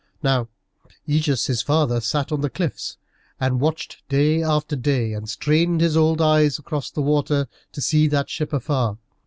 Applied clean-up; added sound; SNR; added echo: none; none; none; none.